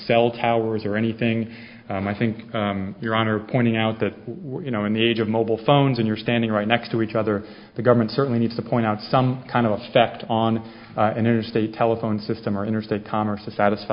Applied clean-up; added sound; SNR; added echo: none; none; none; none.